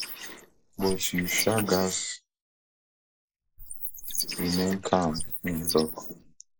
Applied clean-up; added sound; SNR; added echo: neural mask model Resemble Enhance denoiser.